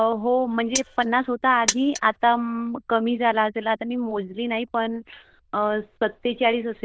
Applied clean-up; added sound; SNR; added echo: neural diffusion model UNIVERSE++.